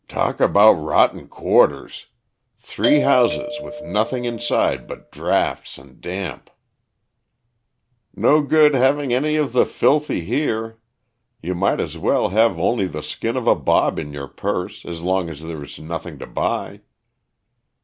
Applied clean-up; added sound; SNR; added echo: none; Doorbell; 7 dB; none.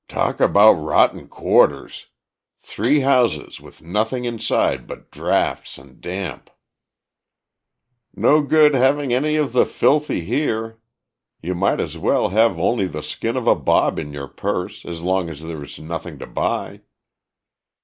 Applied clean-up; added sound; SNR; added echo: neural mask model Resemble Enhance denoiser.